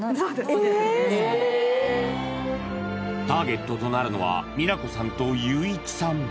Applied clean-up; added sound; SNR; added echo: none; none; none; none.